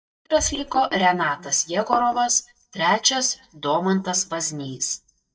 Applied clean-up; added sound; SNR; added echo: neural mask model DeepFilterNet 3.